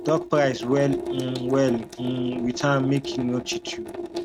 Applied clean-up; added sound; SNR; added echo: neural mask model RNNoise.